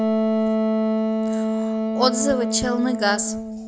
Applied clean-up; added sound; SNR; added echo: none; Wind instrument, woodwind instrument; -3 dB; none.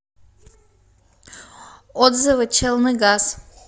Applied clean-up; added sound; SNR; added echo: none; none; none; none.